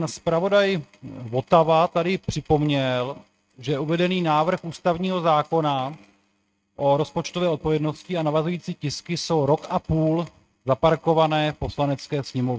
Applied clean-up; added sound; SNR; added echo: neural mask model RNNoise.